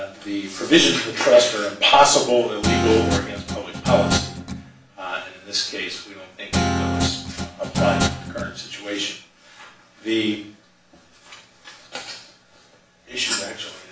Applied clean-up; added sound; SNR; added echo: none; Guitar; 1 dB; reverberation time 0.4 s.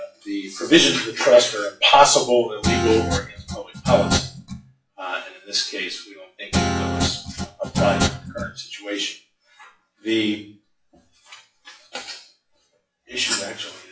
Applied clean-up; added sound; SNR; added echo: classical method WPE with log-MMSE.